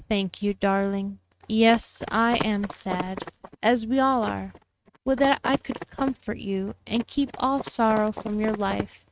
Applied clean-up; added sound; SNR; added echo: neural mask model RNNoise.